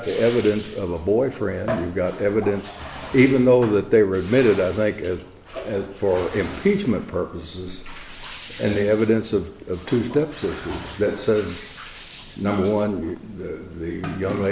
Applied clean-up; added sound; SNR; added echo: none; Bathtub (filling or washing); 14 dB; none.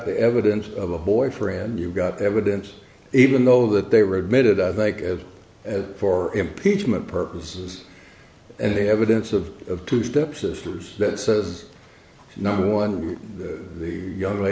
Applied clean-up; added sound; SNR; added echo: none; none; none; none.